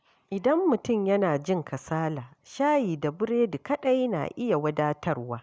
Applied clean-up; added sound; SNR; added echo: none; none; none; none.